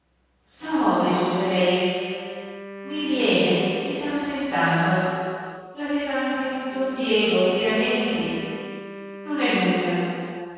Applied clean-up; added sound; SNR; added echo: none; Wind instrument, woodwind instrument; 17 dB; reverberation time 2.2 s.